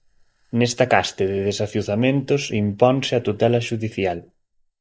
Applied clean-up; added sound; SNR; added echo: neural mask model Resemble Enhance denoiser.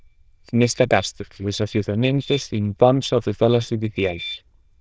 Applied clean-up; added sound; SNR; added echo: neural diffusion model UNIVERSE++.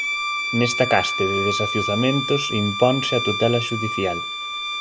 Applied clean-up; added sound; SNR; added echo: none; Bowed string instrument; 3 dB; none.